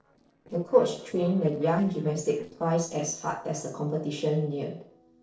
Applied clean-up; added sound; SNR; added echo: neural separator model SepFormer DNS4.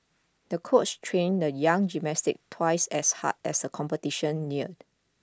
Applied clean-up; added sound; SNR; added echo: none; none; none; none.